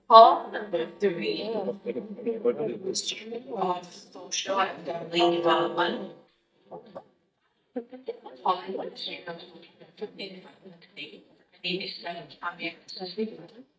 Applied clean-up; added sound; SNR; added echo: neural mask model DeepFilterNet 3.